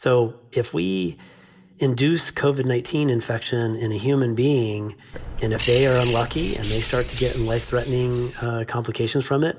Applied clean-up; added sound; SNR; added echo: none; Bird; 6 dB; reverberation time 0.5 s.